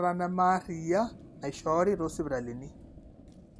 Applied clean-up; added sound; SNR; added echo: none; Fire; 18 dB; none.